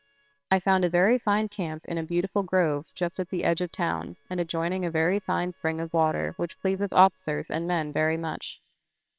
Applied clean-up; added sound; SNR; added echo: neural separator model SepFormer WHAMR!.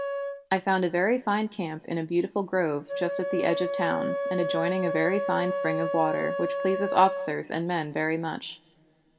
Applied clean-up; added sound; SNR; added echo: none; Wind instrument, woodwind instrument; 5 dB; reverberation time 1.1 s.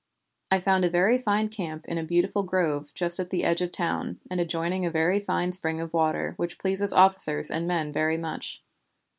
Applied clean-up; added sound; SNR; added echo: none; none; none; none.